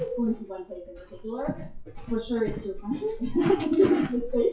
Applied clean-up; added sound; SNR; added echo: classical method WPE with log-MMSE.